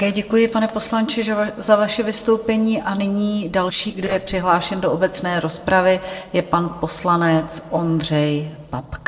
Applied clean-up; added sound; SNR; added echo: neural separator model SepFormer DNS4.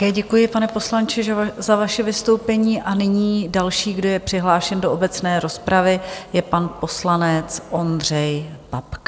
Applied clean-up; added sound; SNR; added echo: none; none; none; none.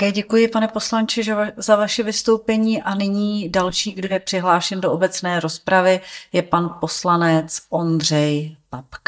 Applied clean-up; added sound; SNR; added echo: neural mask model DeepFilterNet 3.